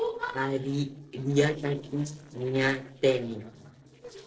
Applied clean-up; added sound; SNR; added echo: neural separator model SepFormer DNS4.